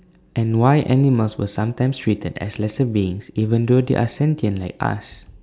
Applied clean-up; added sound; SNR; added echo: none; none; none; none.